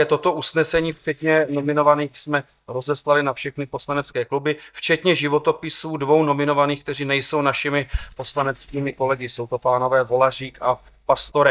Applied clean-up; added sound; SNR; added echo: neural mask model DeepFilterNet 3.